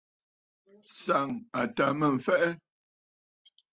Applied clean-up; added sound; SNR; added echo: none; none; none; none.